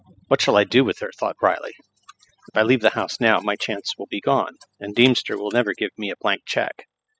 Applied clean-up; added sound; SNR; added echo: classical method spectral subtraction.